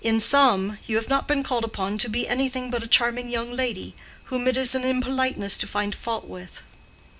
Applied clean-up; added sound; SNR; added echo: none; none; none; none.